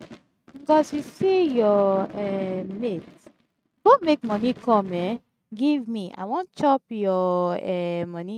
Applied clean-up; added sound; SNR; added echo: neural mask model RNNoise.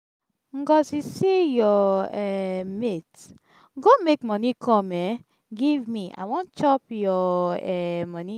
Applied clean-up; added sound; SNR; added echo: none; none; none; none.